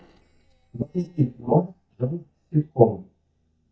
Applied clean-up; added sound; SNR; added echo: neural mask model DeepFilterNet 3.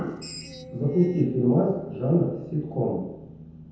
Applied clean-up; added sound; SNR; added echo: none; Screech; 20 dB; reverberation time 0.9 s.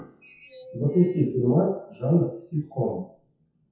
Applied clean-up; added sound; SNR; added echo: classical method WPE with log-MMSE.